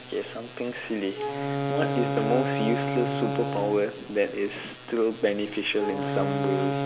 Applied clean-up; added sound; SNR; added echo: none; Wind instrument, woodwind instrument; 2 dB; none.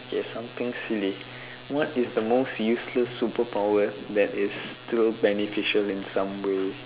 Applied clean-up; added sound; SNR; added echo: none; none; none; none.